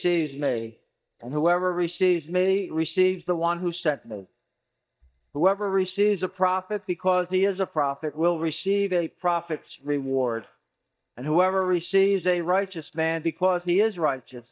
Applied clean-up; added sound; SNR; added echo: neural mask model DeepFilterNet 3.